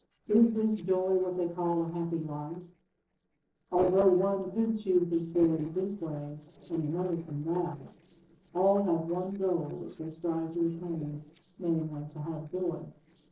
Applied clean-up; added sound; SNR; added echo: neural separator model SepFormer DNS4.